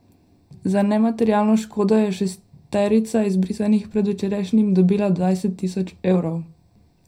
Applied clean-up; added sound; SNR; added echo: none; none; none; reverberation time 0.3 s.